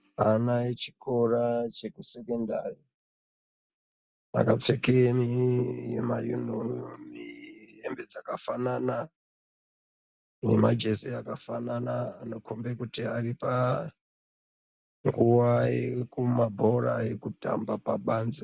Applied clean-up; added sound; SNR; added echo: none; none; none; none.